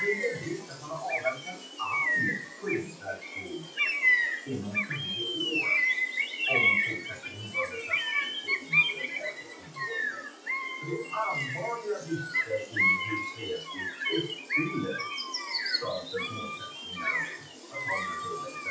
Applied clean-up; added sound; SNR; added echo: classical method WPE with log-MMSE.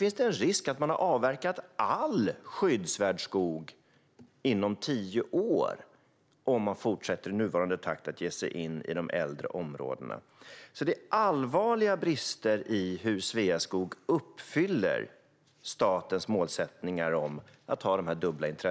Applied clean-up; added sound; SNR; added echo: none; none; none; none.